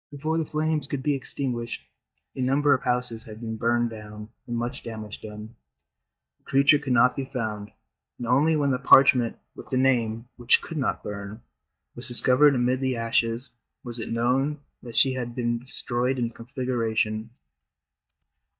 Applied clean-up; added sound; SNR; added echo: neural mask model DeepFilterNet 3.